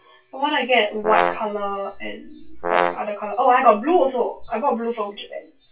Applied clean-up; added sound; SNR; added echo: classical method WPE with log-MMSE.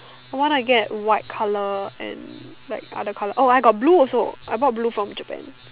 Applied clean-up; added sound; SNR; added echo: none; none; none; none.